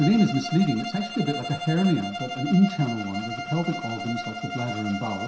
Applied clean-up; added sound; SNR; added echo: none; Bowed string instrument; 9 dB; reverberation time 0.7 s.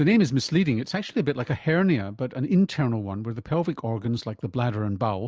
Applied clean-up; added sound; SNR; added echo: none; none; none; none.